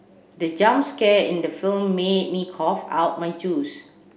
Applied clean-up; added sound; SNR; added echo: none; none; none; none.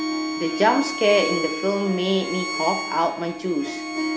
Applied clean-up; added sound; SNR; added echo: none; Harp + Bowed string instrument; 5 dB; none.